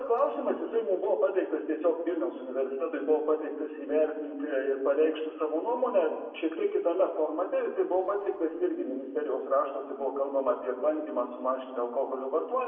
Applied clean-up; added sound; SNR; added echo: none; none; none; reverberation time 1.2 s.